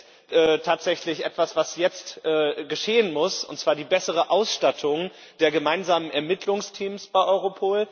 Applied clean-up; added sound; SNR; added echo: none; none; none; none.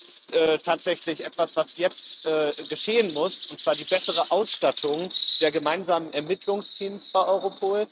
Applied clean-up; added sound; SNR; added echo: neural mask model RNNoise.